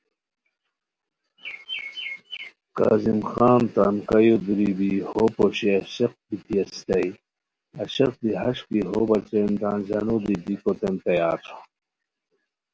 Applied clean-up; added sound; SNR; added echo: none; none; none; none.